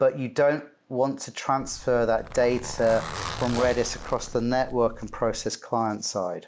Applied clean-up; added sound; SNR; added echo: none; Zipper (clothing); 11 dB; none.